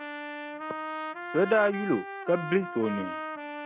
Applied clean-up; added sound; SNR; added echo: neural mask model RNNoise.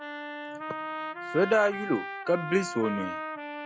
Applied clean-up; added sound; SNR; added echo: classical method log-MMSE.